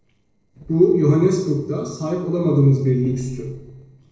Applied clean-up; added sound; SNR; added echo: neural separator model SepFormer DNS4.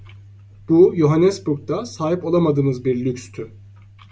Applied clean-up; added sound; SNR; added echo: none; none; none; none.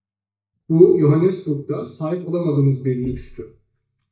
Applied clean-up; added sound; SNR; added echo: neural mask model DeepFilterNet 3.